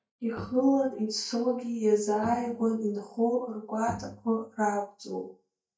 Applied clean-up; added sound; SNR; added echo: neural mask model DeepFilterNet 3.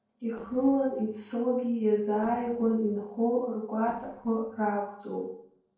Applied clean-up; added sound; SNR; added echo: neural separator model SepFormer DNS4.